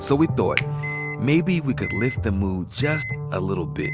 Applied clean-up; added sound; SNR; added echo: none; Finger snapping + Microwave oven; 11 dB; none.